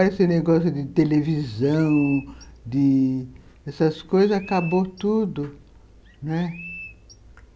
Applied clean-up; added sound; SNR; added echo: none; Chirp, tweet; 19 dB; none.